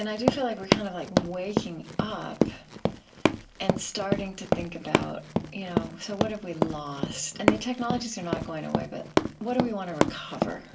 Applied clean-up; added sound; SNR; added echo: none; Run; -4 dB; reverberation time 0.2 s.